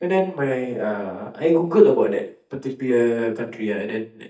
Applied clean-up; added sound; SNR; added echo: neural mask model DeepFilterNet 3.